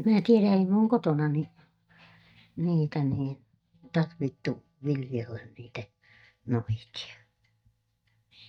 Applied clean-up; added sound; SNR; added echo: neural mask model DeepFilterNet 3.